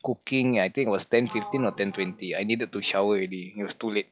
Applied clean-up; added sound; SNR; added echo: classical method log-MMSE.